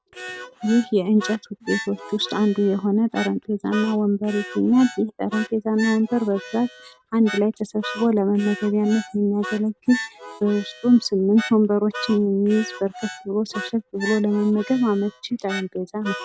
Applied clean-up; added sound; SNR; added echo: none; Harmonica; 14 dB; none.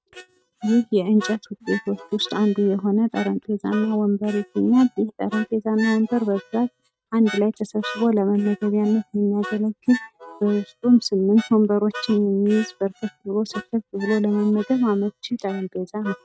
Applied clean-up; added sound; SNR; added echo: neural mask model RNNoise.